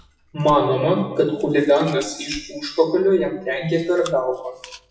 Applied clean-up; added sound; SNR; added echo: classical method WPE with log-MMSE.